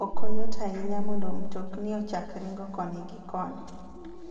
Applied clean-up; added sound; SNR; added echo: none; none; none; reverberation time 2.0 s.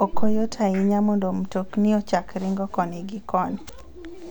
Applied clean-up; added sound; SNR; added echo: none; none; none; none.